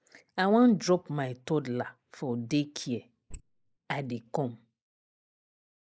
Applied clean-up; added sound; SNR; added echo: neural mask model Resemble Enhance denoiser.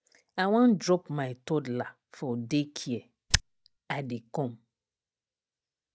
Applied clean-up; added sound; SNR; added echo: neural mask model DeepFilterNet 3.